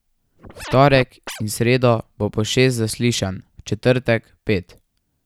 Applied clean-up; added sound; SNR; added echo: none; Scratching (performance technique); 14 dB; none.